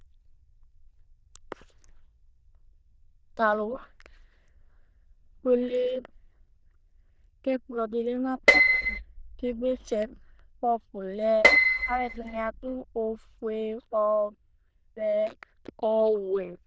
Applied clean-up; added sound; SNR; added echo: neural diffusion model UNIVERSE++.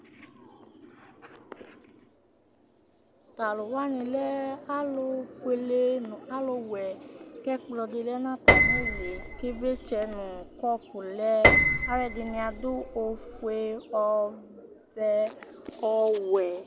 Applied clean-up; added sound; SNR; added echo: none; Piano; -4 dB; none.